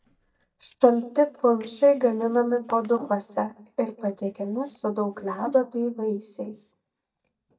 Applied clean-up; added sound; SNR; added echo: neural mask model DeepFilterNet 3.